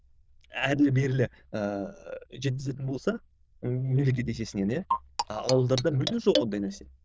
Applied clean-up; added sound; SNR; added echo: neural diffusion model UNIVERSE++.